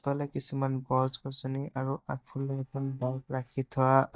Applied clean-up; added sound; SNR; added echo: neural mask model DeepFilterNet 3.